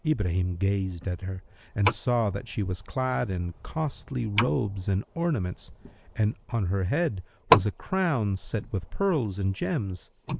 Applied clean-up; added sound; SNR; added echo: neural mask model Resemble Enhance denoiser.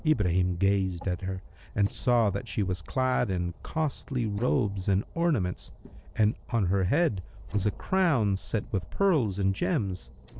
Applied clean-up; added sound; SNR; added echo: neural separator model SepFormer DNS4.